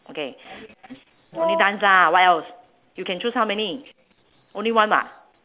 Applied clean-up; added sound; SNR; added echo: none; Wind instrument, woodwind instrument; 3 dB; none.